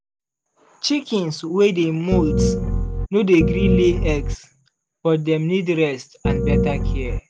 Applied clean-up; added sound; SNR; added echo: none; Piano; -2 dB; none.